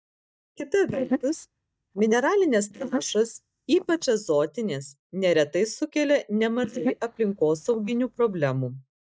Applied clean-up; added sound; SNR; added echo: neural mask model DeepFilterNet 3.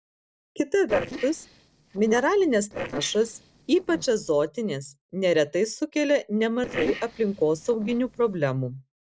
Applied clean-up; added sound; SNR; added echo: neural separator model SepFormer DNS4.